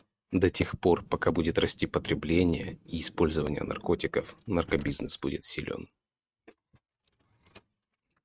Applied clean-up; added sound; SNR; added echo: neural mask model RNNoise.